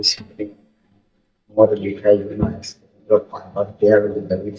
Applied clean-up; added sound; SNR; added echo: neural mask model DeepFilterNet 3.